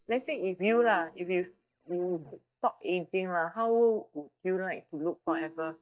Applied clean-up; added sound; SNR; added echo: neural mask model DeepFilterNet 3.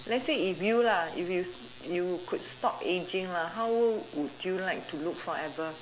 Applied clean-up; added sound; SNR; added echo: none; none; none; none.